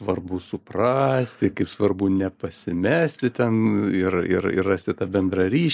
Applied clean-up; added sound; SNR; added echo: neural mask model Resemble Enhance denoiser.